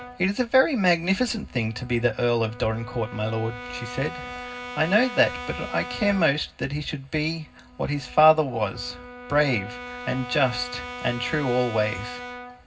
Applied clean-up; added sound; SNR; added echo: none; Brass instrument; 13 dB; reverberation time 0.4 s.